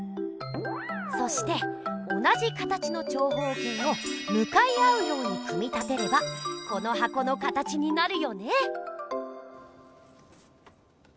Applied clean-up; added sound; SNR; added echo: none; Tambourine; 20 dB; none.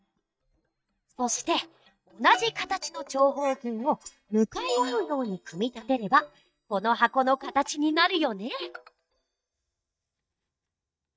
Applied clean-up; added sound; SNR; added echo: neural mask model DeepFilterNet 3.